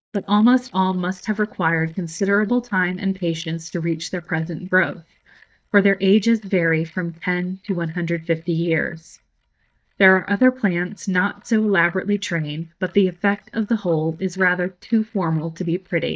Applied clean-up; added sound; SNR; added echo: neural mask model DeepFilterNet 3.